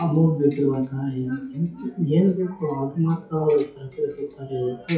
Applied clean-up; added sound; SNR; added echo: classical method WPE with log-MMSE.